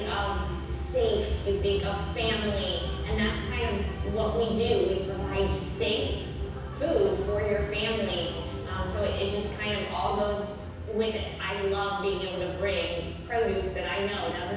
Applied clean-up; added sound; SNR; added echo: none; none; none; reverberation time 1.1 s.